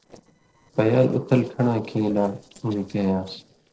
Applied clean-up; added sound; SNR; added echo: neural separator model SepFormer DNS4.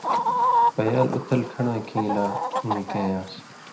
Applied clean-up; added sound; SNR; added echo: none; Chicken, rooster; -1 dB; reverberation time 0.5 s.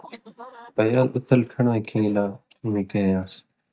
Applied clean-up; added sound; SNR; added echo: neural mask model DeepFilterNet 3.